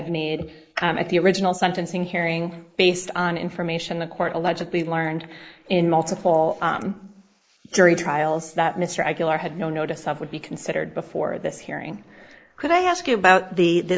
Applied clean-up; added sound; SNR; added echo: neural mask model Resemble Enhance denoiser.